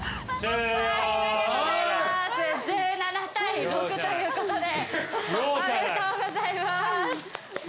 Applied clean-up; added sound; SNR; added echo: none; none; none; none.